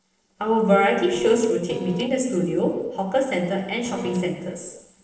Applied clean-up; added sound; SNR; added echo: neural separator model SepFormer DNS4.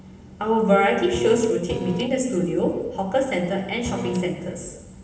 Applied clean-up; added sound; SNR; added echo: none; Printer; 9 dB; reverberation time 1.0 s.